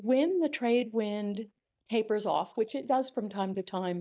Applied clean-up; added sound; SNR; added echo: neural mask model DeepFilterNet 3.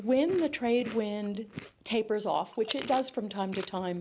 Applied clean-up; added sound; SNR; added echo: none; Chewing, mastication; 13 dB; none.